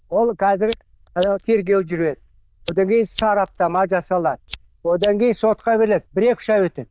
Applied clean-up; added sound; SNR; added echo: neural diffusion model UNIVERSE++.